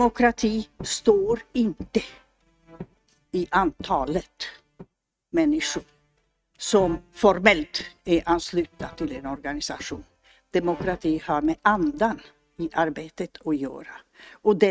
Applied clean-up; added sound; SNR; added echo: neural mask model RNNoise.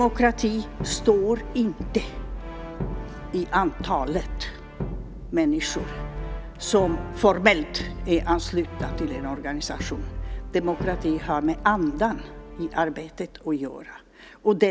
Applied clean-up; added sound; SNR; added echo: none; Brass instrument; 8 dB; none.